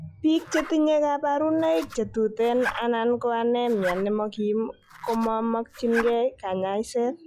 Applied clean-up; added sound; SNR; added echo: classical method log-MMSE.